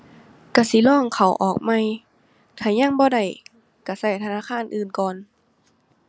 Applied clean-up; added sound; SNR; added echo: none; none; none; none.